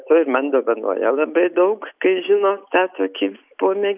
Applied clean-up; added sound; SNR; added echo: none; none; none; none.